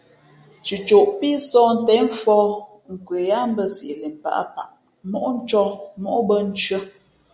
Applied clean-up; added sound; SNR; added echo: none; none; none; none.